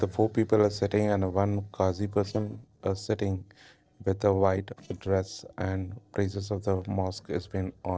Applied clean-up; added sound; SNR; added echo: neural separator model SepFormer DNS4.